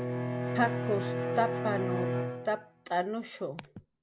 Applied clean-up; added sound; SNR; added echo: none; Bowed string instrument; 0 dB; none.